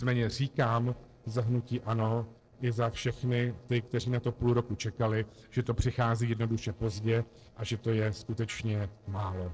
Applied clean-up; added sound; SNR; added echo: neural separator model SepFormer DNS4.